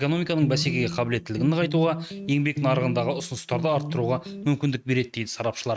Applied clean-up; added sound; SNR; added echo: neural mask model RNNoise.